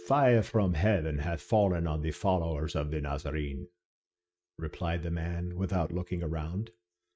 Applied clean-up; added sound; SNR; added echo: neural mask model RNNoise.